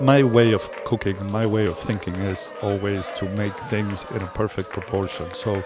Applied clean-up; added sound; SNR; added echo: none; Cheering; 12 dB; none.